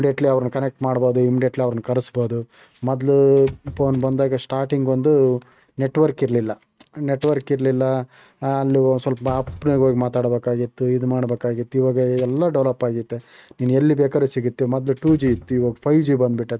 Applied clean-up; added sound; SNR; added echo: neural mask model RNNoise.